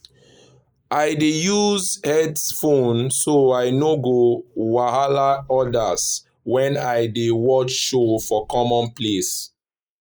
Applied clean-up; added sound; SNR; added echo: neural mask model Resemble Enhance denoiser.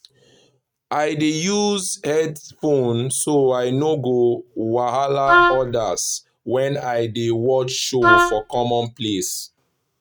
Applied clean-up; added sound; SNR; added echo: neural mask model RNNoise.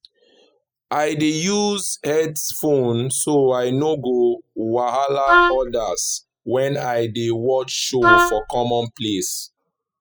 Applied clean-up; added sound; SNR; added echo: classical method spectral subtraction.